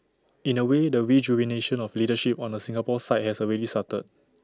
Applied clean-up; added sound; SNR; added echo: none; none; none; none.